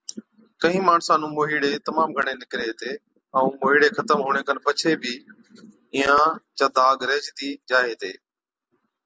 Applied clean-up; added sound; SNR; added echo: none; none; none; none.